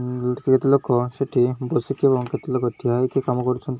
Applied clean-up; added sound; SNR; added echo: none; none; none; none.